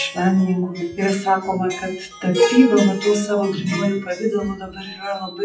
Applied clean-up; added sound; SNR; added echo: classical method WPE with log-MMSE.